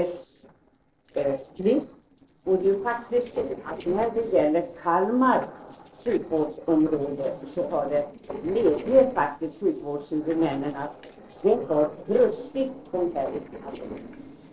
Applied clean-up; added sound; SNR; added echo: neural separator model SepFormer DNS4.